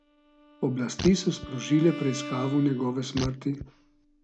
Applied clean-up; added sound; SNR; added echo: none; Fart + Bowed string instrument; 12 dB; none.